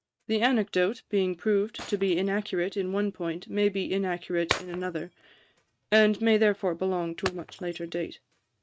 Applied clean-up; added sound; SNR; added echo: neural mask model RNNoise.